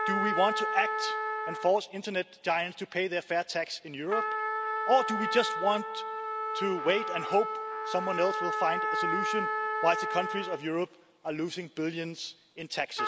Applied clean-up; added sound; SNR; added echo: none; Trumpet; 2 dB; none.